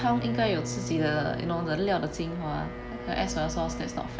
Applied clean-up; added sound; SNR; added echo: none; Bowed string instrument; 7 dB; none.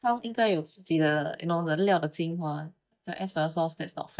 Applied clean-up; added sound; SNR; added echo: neural mask model DeepFilterNet 3.